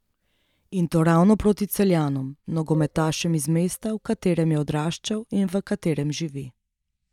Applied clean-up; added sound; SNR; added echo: neural mask model DeepFilterNet 3.